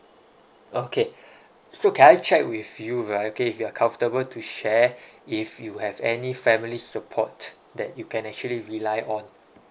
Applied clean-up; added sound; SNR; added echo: none; none; none; none.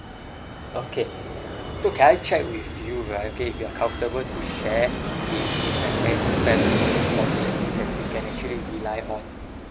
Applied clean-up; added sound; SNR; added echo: none; Fixed-wing aircraft, airplane; 0 dB; none.